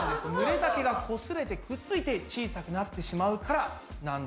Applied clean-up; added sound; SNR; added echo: none; none; none; none.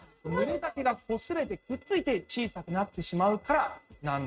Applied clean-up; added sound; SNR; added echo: neural mask model RNNoise.